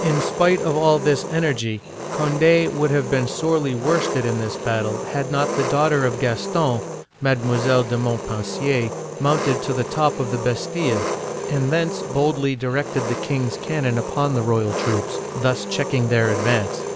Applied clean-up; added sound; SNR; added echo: none; Engine; 6 dB; none.